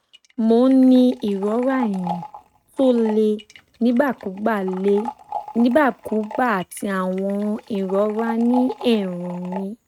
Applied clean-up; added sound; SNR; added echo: neural mask model RNNoise.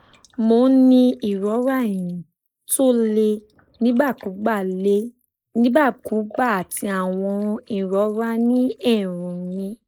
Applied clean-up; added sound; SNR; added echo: neural mask model Resemble Enhance denoiser.